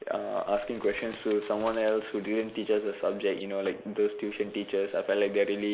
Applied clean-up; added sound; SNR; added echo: neural mask model Resemble Enhance denoiser.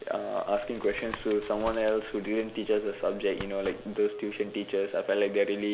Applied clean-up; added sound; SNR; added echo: none; Tap; 16 dB; none.